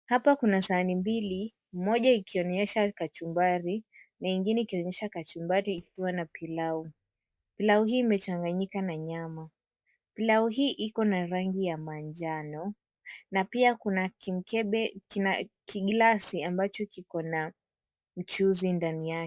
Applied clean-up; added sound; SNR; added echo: neural mask model DeepFilterNet 3.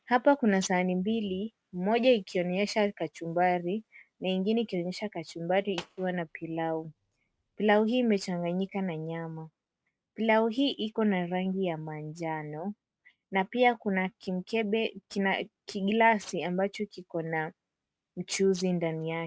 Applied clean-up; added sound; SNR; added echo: neural mask model RNNoise.